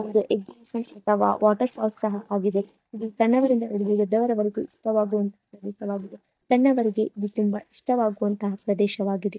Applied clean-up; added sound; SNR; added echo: neural mask model DeepFilterNet 3.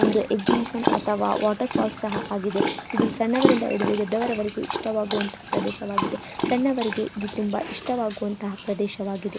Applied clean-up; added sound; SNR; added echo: none; Dog; 2 dB; none.